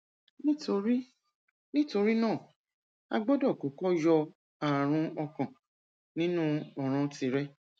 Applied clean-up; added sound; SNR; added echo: none; none; none; none.